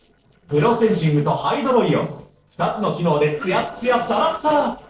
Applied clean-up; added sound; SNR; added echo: neural separator model SepFormer DNS4.